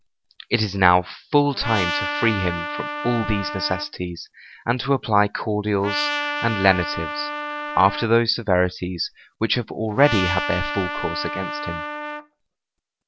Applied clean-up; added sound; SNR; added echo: none; Trumpet; 5 dB; none.